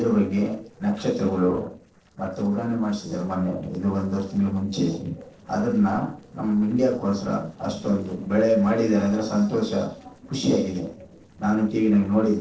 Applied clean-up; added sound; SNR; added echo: neural separator model SepFormer DNS4.